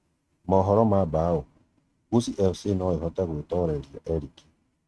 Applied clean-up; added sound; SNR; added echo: neural mask model RNNoise.